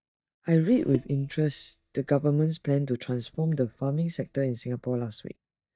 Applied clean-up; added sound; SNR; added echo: neural mask model DeepFilterNet 3.